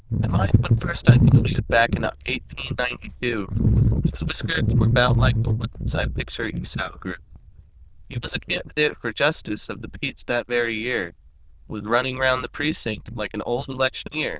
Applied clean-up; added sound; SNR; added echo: neural diffusion model UNIVERSE++.